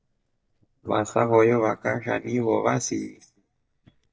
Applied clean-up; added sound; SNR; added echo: neural mask model DeepFilterNet 3.